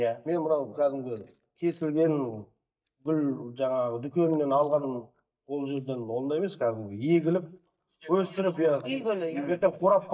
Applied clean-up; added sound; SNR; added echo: neural mask model DeepFilterNet 3.